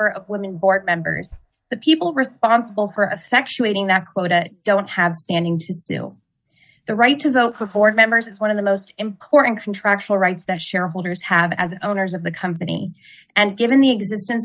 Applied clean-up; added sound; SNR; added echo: neural mask model DeepFilterNet 3.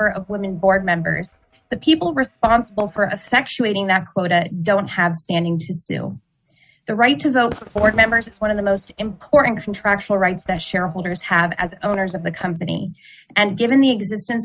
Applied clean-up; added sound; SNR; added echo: neural mask model RNNoise.